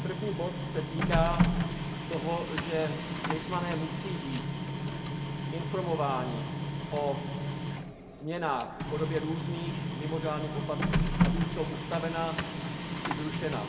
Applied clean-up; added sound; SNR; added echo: none; Printer; -3 dB; reverberation time 1.2 s.